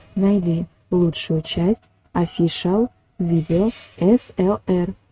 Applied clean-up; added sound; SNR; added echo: neural mask model RNNoise.